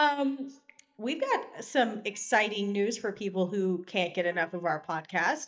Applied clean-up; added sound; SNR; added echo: neural mask model DeepFilterNet 3.